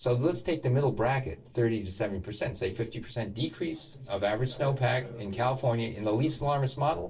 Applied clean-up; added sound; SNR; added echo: neural separator model SepFormer DNS4.